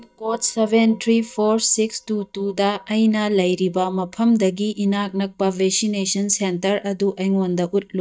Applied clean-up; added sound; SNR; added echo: neural mask model DeepFilterNet 3.